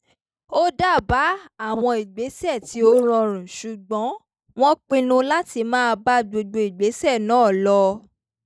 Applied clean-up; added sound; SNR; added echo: neural mask model DeepFilterNet 3.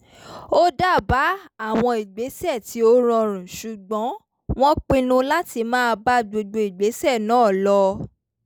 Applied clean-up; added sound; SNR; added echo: none; none; none; none.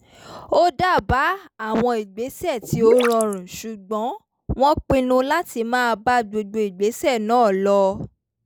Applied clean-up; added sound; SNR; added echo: none; Gurgling / Liquid; 5 dB; none.